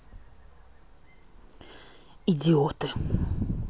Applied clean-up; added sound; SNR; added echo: none; none; none; none.